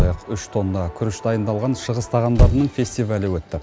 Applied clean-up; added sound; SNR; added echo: none; Thump, thud; 2 dB; none.